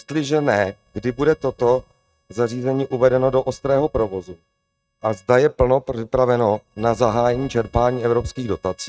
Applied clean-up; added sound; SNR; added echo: neural mask model RNNoise.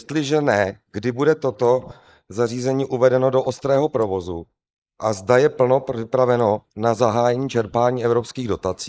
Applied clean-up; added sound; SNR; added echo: neural mask model Resemble Enhance denoiser.